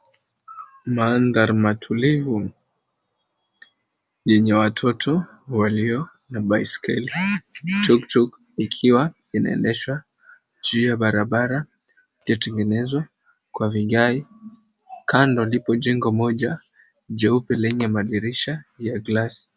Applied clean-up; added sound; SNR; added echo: none; none; none; none.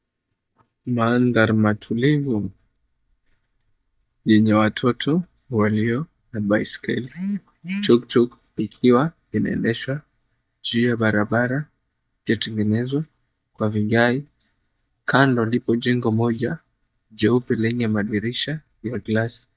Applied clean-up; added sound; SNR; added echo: neural mask model DeepFilterNet 3.